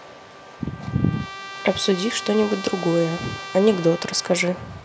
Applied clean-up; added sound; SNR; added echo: none; Trumpet; 13 dB; none.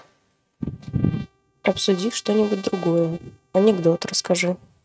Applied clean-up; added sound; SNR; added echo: neural mask model RNNoise.